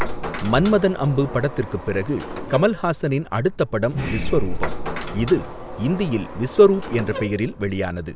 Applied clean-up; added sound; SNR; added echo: none; Sliding door; 6 dB; none.